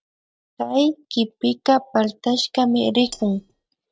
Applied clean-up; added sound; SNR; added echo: neural mask model DeepFilterNet 3.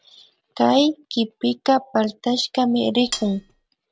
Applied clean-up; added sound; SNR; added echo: none; Cutlery, silverware; 11 dB; none.